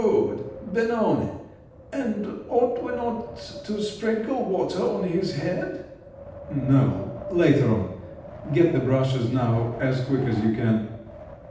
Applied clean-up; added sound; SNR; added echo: none; Wind; 15 dB; reverberation time 0.8 s.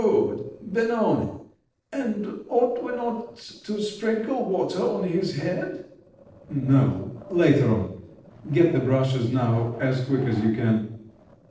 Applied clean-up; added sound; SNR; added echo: neural separator model SepFormer DNS4.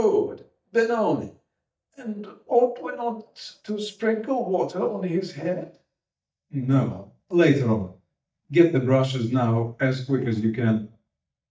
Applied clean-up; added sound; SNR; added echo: neural mask model DeepFilterNet 3.